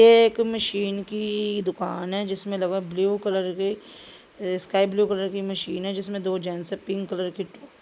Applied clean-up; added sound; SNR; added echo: neural mask model Resemble Enhance denoiser.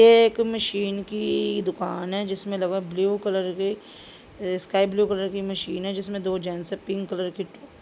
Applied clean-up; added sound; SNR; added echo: none; none; none; none.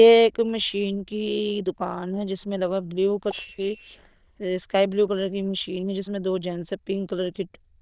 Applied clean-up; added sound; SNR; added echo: neural diffusion model UNIVERSE++.